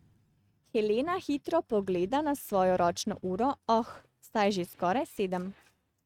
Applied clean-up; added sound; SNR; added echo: neural mask model RNNoise.